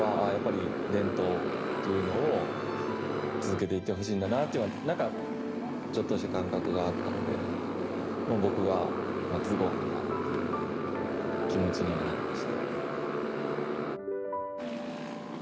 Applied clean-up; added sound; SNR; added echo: none; Motorcycle; 0 dB; none.